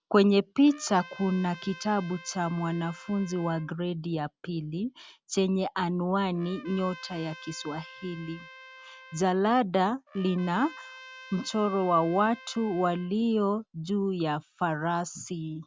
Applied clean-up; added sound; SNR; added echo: none; Trumpet; 20 dB; none.